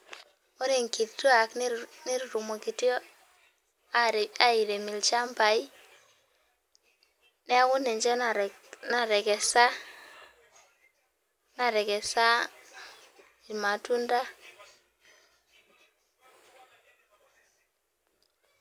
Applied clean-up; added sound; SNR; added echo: none; none; none; none.